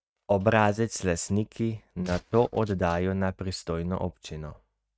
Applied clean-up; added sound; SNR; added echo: neural mask model RNNoise.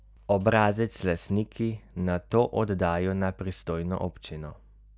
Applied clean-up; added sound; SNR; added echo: none; none; none; none.